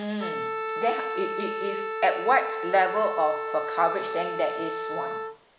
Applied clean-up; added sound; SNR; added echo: none; Wind instrument, woodwind instrument; 4 dB; none.